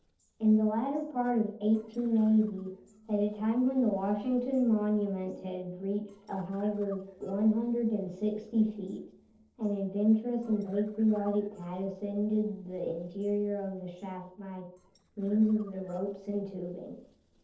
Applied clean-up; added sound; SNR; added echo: neural separator model SepFormer DNS4.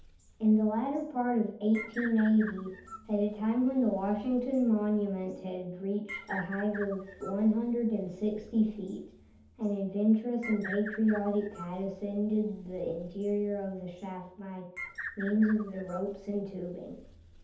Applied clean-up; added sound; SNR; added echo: none; Bird; 16 dB; reverberation time 0.6 s.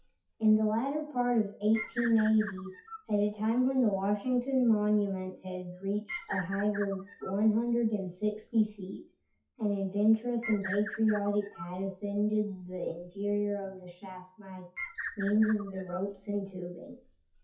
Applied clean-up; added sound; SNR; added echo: classical method WPE with log-MMSE.